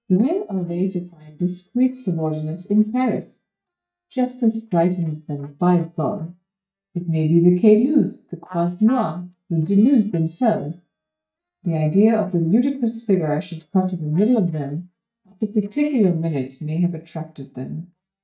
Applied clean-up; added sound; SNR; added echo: neural mask model DeepFilterNet 3.